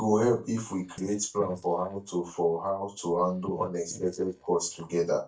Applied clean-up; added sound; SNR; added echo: neural mask model DeepFilterNet 3.